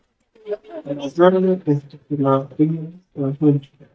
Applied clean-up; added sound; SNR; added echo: neural mask model DeepFilterNet 3.